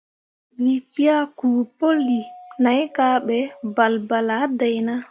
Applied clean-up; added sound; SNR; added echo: none; Doorbell; 18 dB; none.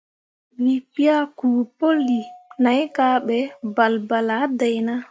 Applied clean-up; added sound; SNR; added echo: neural mask model RNNoise.